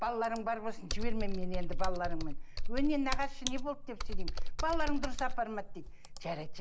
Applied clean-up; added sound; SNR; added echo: none; Computer keyboard; -5 dB; none.